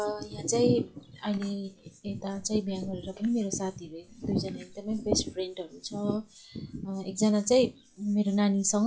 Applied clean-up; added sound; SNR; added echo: classical method log-MMSE.